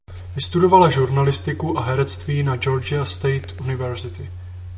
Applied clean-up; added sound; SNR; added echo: none; none; none; none.